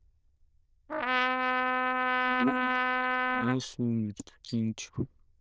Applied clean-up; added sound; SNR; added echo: neural diffusion model UNIVERSE++.